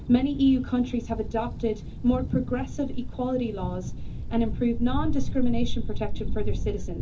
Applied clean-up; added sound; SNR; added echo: none; Thunder; 1 dB; reverberation time 0.3 s.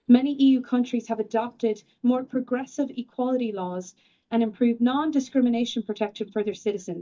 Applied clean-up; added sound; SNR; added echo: neural mask model DeepFilterNet 3.